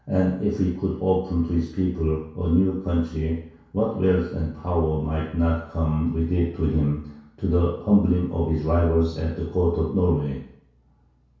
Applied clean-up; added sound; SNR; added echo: none; none; none; reverberation time 0.6 s.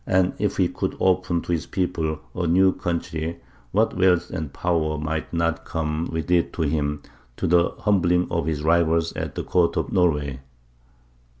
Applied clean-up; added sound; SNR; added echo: none; none; none; none.